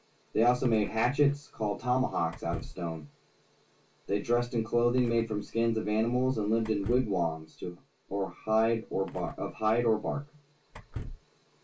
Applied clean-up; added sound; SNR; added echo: none; Door / Car; 16 dB; reverberation time 0.2 s.